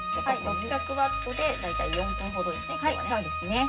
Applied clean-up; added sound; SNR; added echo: none; Organ; 3 dB; reverberation time 0.4 s.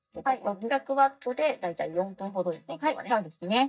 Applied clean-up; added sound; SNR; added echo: neural mask model DeepFilterNet 3.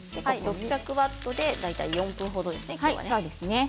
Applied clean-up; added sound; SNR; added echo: none; none; none; none.